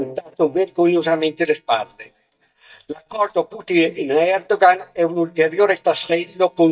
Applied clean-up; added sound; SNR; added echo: neural mask model DeepFilterNet 3.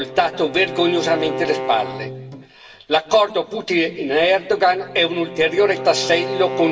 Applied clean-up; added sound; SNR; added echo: none; Bowed string instrument; 11 dB; reverberation time 1.1 s.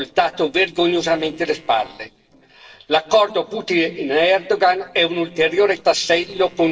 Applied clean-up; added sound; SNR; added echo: neural separator model SepFormer DNS4.